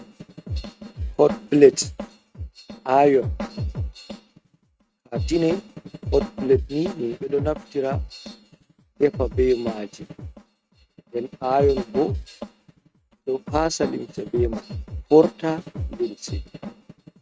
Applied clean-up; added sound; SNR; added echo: neural mask model RNNoise.